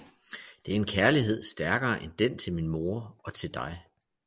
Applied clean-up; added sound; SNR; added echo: none; none; none; none.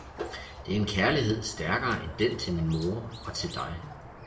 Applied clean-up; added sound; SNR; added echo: none; Squeak; 12 dB; reverberation time 0.6 s.